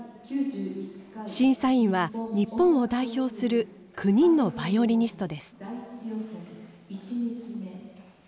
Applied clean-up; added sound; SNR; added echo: none; none; none; none.